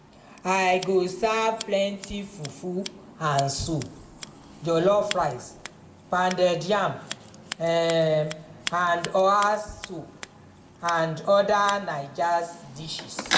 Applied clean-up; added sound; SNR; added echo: none; Scissors; 13 dB; reverberation time 1.4 s.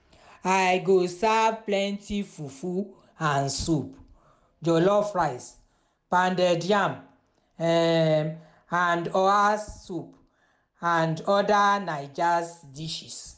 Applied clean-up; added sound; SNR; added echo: none; none; none; none.